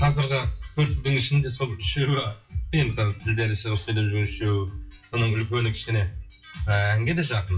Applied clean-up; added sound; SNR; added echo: classical method WPE with log-MMSE.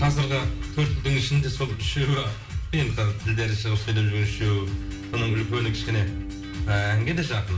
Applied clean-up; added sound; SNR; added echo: none; Bowed string instrument; 16 dB; reverberation time 0.6 s.